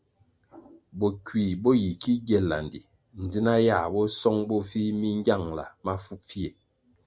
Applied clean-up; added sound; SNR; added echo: none; none; none; none.